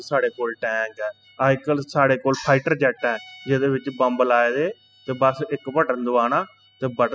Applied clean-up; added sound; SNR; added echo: classical method spectral subtraction.